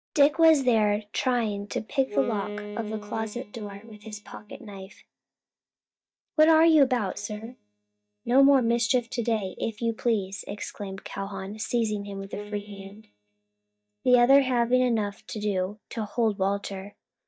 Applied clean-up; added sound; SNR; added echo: neural mask model DeepFilterNet 3.